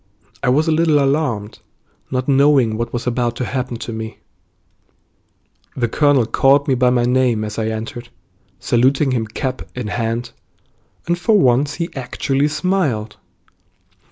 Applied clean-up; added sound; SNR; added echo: none; none; none; none.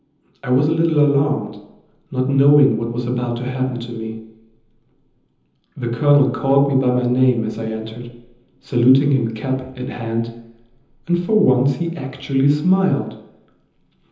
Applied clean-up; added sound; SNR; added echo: none; none; none; reverberation time 0.9 s.